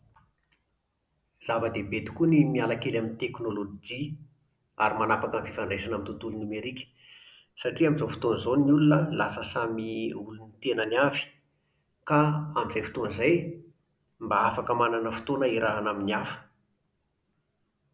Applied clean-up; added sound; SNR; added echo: none; none; none; none.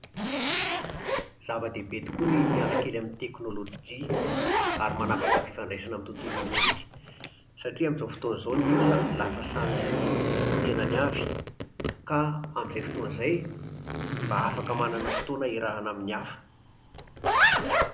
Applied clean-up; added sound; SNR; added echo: none; Zipper (clothing); -2 dB; none.